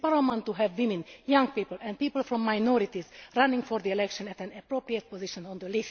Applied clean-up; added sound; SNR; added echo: none; none; none; none.